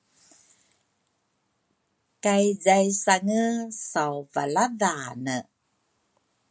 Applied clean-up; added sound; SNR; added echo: none; none; none; none.